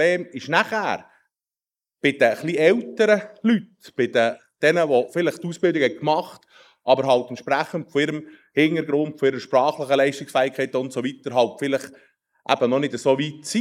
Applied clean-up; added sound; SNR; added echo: neural mask model Resemble Enhance denoiser.